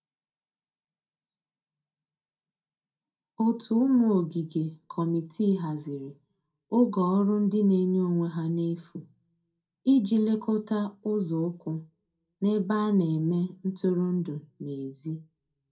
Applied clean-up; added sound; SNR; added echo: none; none; none; reverberation time 0.2 s.